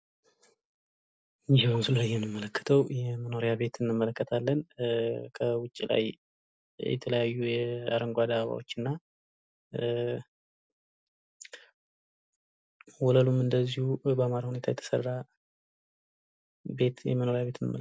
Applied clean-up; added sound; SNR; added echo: none; none; none; none.